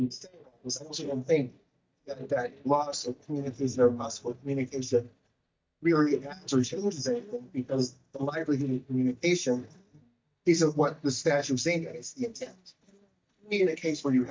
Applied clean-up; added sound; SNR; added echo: neural mask model DeepFilterNet 3.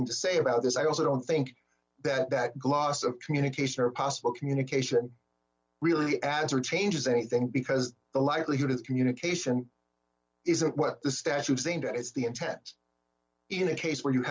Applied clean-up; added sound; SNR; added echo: none; none; none; none.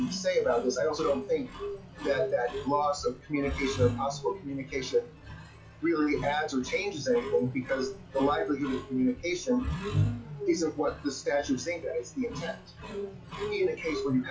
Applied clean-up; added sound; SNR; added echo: classical method WPE with log-MMSE.